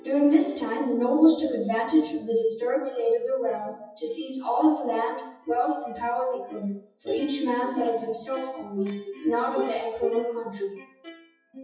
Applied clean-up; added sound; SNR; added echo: classical method WPE with log-MMSE.